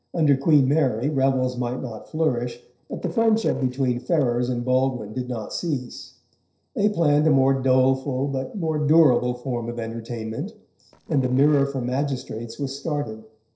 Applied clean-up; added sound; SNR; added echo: neural separator model SepFormer DNS4.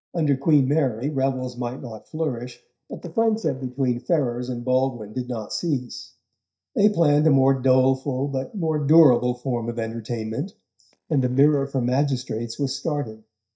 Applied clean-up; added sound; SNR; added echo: neural mask model DeepFilterNet 3.